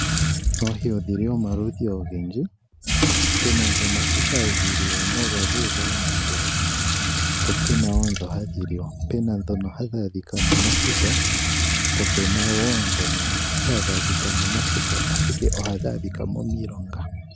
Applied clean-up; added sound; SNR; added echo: none; Sink (filling or washing) / Water tap, faucet; -5 dB; none.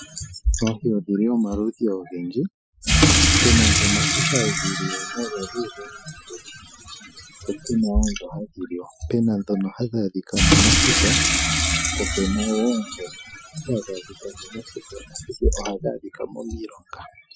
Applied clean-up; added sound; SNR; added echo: classical method Wiener filter.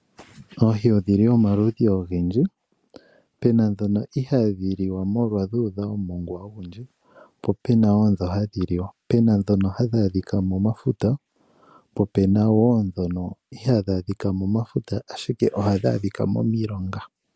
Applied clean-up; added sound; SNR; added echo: none; none; none; none.